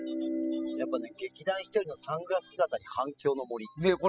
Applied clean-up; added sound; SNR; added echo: classical method spectral subtraction.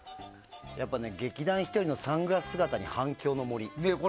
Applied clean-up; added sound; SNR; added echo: none; none; none; none.